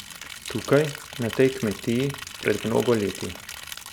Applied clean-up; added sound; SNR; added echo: none; Liquid; 12 dB; none.